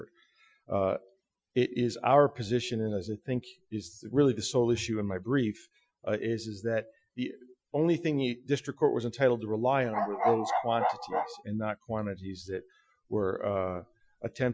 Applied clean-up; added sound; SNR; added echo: classical method Wiener filter.